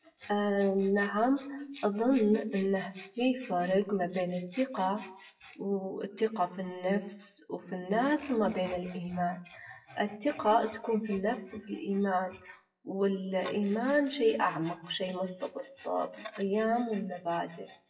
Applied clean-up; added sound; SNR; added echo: classical method WPE with log-MMSE.